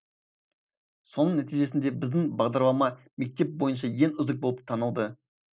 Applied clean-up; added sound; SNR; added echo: none; none; none; none.